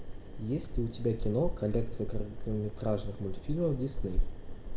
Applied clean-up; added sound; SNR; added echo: none; Fire; 0 dB; reverberation time 0.7 s.